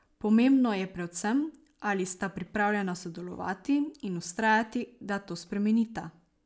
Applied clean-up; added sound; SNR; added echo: none; none; none; none.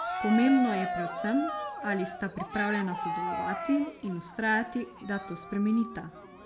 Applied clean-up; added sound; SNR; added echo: none; Cheering; 6 dB; reverberation time 0.4 s.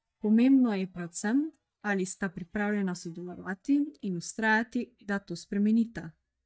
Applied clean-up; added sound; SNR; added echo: neural mask model DeepFilterNet 3.